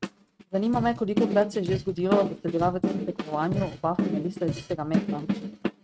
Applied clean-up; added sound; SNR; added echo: neural mask model RNNoise.